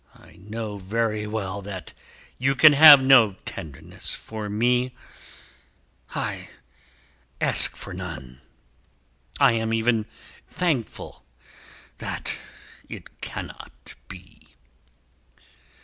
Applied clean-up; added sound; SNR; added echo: none; none; none; none.